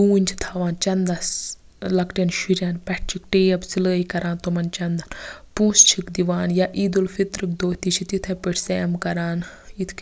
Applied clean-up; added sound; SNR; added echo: none; none; none; none.